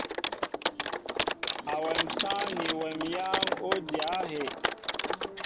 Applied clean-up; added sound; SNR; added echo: none; Typing; -3 dB; none.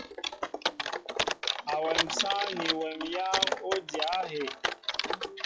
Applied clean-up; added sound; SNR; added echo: classical method log-MMSE.